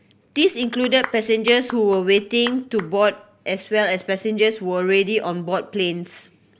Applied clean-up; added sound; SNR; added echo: none; Clapping; 17 dB; none.